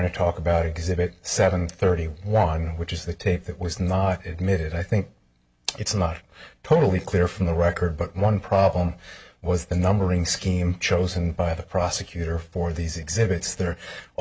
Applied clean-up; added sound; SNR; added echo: none; none; none; none.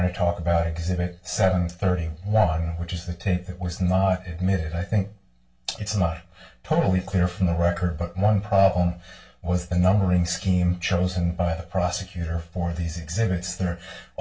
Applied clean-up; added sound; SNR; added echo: none; none; none; reverberation time 0.2 s.